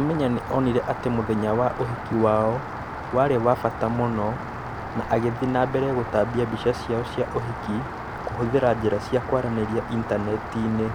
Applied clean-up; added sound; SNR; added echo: none; Rain; 8 dB; none.